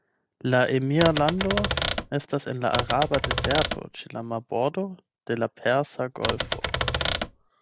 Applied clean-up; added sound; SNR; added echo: none; Typewriter; 0 dB; none.